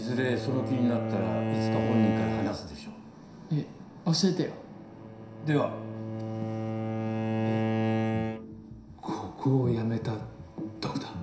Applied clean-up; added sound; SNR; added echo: none; Bowed string instrument; 1 dB; reverberation time 0.7 s.